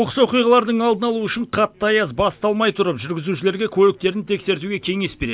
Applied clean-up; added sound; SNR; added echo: none; none; none; none.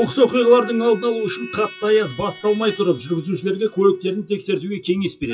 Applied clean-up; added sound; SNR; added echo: classical method WPE with log-MMSE.